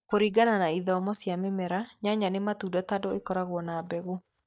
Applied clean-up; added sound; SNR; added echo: neural mask model DeepFilterNet 3.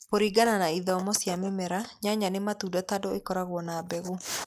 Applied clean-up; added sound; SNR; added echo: neural mask model Resemble Enhance denoiser.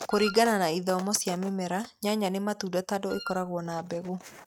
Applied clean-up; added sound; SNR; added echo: neural mask model RNNoise.